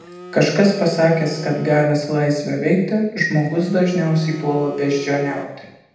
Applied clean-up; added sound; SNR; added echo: none; Telephone; 18 dB; reverberation time 0.8 s.